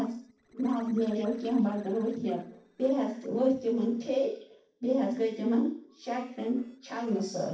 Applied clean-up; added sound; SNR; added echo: neural separator model SepFormer DNS4.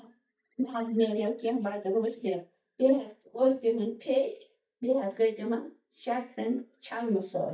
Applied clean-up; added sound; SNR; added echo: neural mask model DeepFilterNet 3.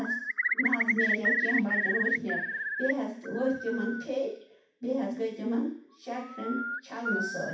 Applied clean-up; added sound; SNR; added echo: none; Bird; 0 dB; reverberation time 0.6 s.